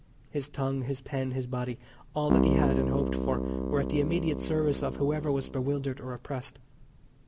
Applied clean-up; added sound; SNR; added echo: none; Keyboard (musical); -1 dB; none.